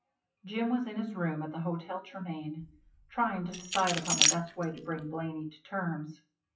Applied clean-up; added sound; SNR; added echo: classical method WPE with log-MMSE.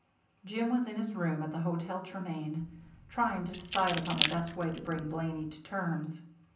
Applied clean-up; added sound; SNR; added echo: none; Keys jangling; 0 dB; reverberation time 0.6 s.